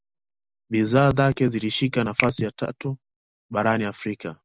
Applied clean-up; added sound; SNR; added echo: neural mask model Resemble Enhance denoiser.